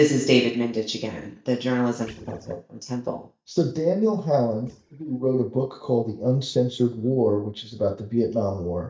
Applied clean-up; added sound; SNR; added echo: neural mask model DeepFilterNet 3.